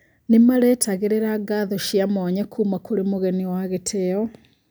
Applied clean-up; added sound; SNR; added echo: none; none; none; none.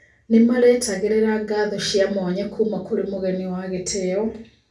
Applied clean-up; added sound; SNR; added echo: none; none; none; reverberation time 0.3 s.